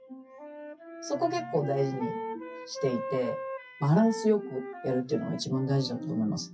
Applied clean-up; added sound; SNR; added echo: classical method WPE with log-MMSE.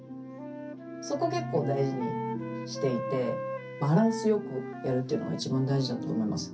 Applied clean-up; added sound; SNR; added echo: none; Wind instrument, woodwind instrument; 10 dB; reverberation time 0.3 s.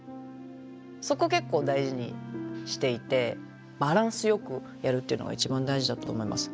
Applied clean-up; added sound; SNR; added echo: none; none; none; none.